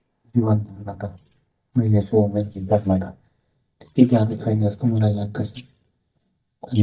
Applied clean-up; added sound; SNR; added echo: neural mask model DeepFilterNet 3.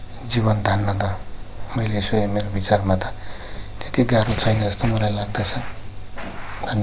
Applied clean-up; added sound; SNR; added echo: none; none; none; none.